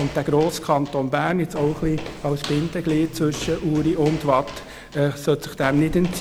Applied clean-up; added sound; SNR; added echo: none; Walk, footsteps; 14 dB; none.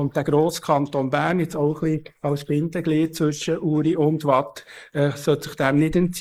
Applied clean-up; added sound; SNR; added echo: neural mask model Resemble Enhance denoiser.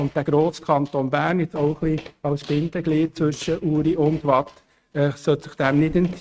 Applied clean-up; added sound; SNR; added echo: neural mask model RNNoise.